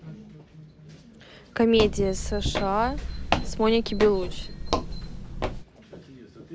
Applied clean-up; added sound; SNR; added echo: none; Walk, footsteps; 2 dB; none.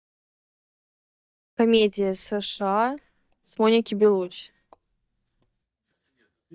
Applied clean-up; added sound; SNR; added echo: neural mask model DeepFilterNet 3.